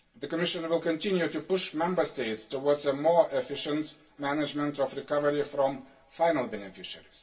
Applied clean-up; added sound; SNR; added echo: none; none; none; reverberation time 0.2 s.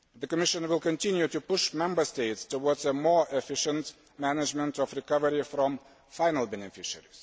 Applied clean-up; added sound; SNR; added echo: none; none; none; none.